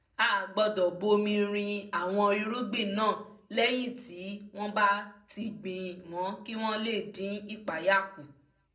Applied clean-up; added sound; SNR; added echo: none; none; none; reverberation time 0.4 s.